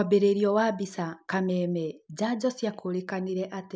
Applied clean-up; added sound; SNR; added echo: none; none; none; none.